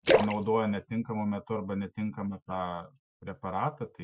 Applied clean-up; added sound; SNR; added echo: classical method Wiener filter.